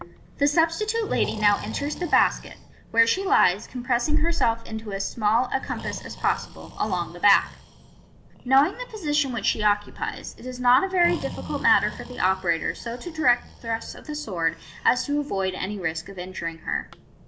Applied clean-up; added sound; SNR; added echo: none; Breathing; 7 dB; none.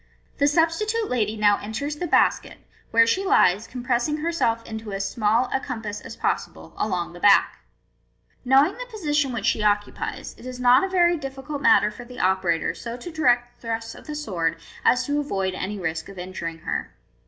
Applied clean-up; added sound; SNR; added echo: none; none; none; none.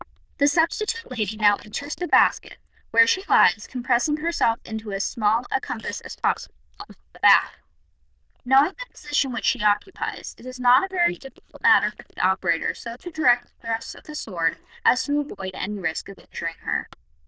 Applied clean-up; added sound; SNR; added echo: neural diffusion model UNIVERSE++.